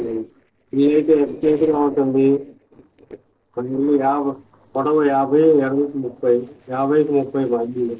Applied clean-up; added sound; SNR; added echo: neural separator model SepFormer DNS4.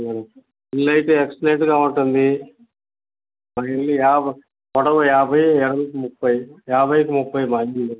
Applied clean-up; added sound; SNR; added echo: none; none; none; none.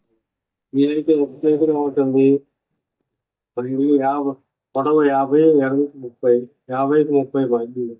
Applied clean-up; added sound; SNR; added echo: neural mask model DeepFilterNet 3.